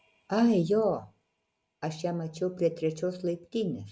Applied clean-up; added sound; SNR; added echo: none; none; none; none.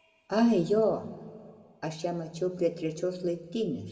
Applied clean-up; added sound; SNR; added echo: none; none; none; reverberation time 1.5 s.